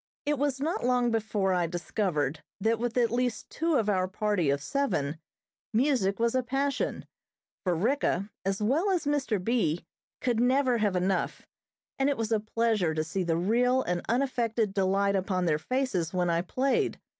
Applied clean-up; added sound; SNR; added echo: none; none; none; none.